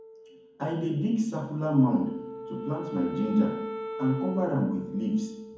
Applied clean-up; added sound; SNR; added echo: none; Wind instrument, woodwind instrument; 11 dB; reverberation time 1.2 s.